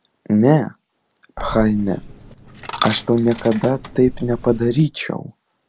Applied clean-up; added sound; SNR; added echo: none; Coin (dropping); 10 dB; none.